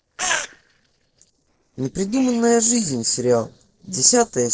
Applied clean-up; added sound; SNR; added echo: neural separator model SepFormer DNS4.